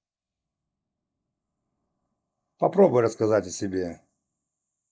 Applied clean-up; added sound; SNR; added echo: neural mask model Resemble Enhance denoiser.